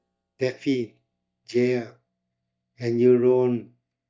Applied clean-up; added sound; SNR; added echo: neural mask model DeepFilterNet 3.